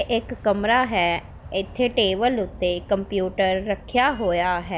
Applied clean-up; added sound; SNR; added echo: none; Aircraft; 17 dB; none.